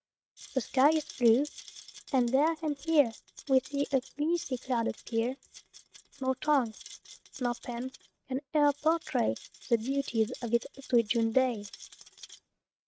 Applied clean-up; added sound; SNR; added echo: neural mask model RNNoise.